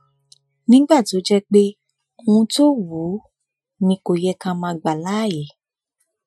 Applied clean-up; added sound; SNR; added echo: classical method Wiener filter.